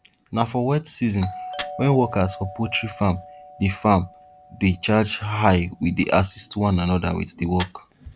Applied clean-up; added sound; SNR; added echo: none; Fire + Doorbell; 17 dB; none.